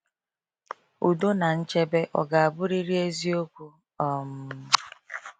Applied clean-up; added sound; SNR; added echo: none; none; none; none.